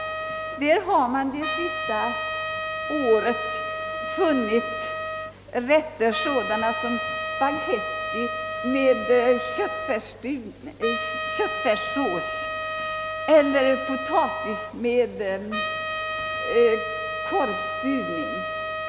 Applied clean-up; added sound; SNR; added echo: none; Trumpet; 4 dB; none.